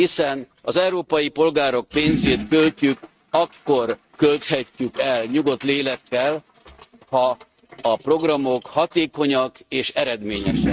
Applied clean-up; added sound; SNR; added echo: neural mask model RNNoise.